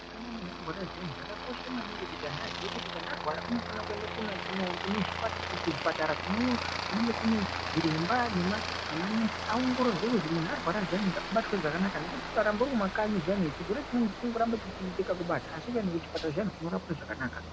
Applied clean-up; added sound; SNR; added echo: none; Aircraft; 5 dB; none.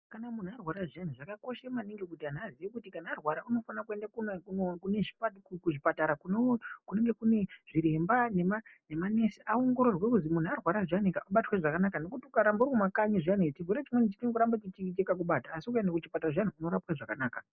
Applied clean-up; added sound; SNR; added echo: none; none; none; none.